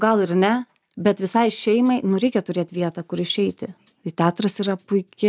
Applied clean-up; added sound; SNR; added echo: none; none; none; none.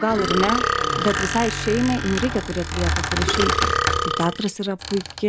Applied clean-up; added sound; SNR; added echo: none; Squeak + Burping, eructation; 0 dB; none.